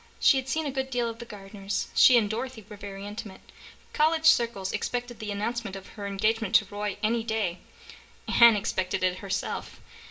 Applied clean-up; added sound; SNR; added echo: none; none; none; reverberation time 0.3 s.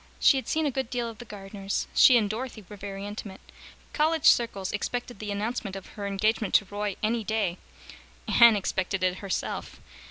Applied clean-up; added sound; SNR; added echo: none; none; none; none.